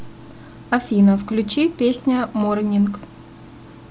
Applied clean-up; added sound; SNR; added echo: none; none; none; none.